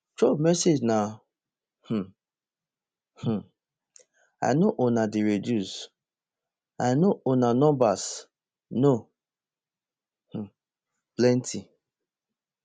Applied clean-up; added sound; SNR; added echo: none; none; none; none.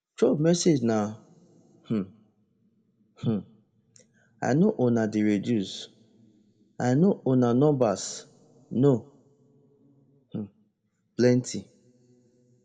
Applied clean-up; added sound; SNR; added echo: none; none; none; reverberation time 0.7 s.